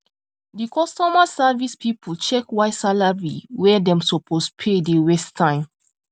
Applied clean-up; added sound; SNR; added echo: none; none; none; none.